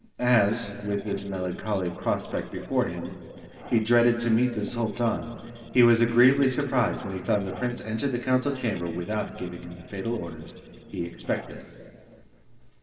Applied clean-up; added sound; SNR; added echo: neural separator model SepFormer DNS4.